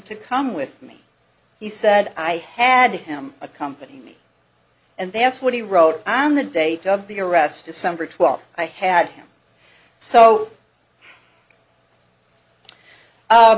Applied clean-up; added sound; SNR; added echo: none; none; none; none.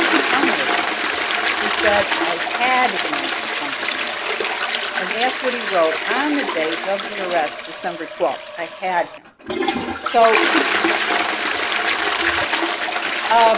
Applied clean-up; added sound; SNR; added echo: none; Toilet flush; -2 dB; none.